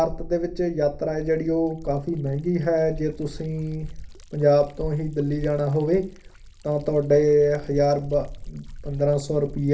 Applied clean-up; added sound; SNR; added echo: none; Liquid; 14 dB; reverberation time 0.3 s.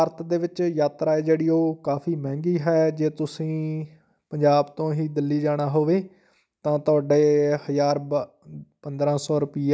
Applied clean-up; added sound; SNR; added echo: none; none; none; none.